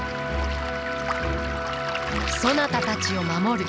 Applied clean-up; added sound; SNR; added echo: none; Waves, surf; 7 dB; none.